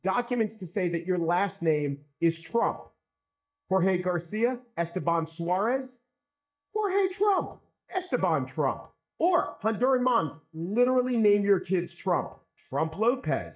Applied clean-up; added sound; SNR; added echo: neural mask model DeepFilterNet 3.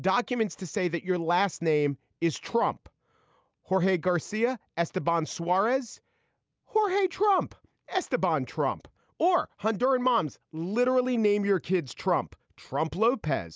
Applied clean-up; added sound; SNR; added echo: none; none; none; none.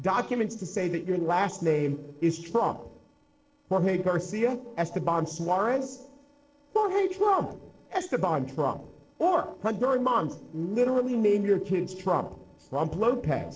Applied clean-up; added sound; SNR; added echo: neural separator model SepFormer DNS4.